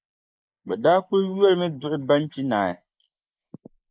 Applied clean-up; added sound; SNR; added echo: neural mask model Resemble Enhance denoiser.